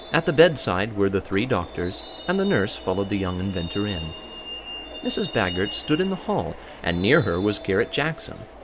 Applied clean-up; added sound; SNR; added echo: none; Truck; 14 dB; none.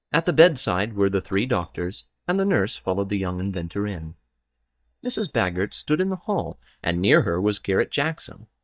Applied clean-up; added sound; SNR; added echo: neural mask model DeepFilterNet 3.